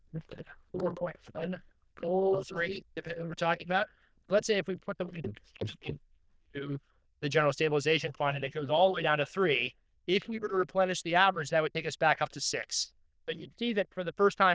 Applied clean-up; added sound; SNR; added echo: neural diffusion model UNIVERSE++.